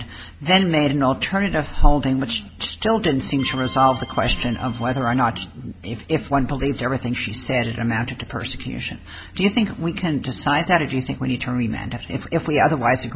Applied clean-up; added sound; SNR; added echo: none; Accordion; 14 dB; none.